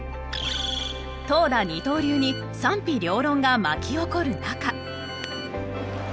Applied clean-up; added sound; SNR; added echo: none; Bowed string instrument; 18 dB; none.